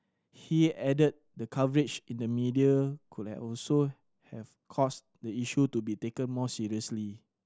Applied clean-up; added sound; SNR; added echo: none; none; none; none.